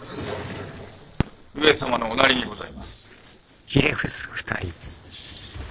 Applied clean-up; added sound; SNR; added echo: neural separator model SepFormer DNS4.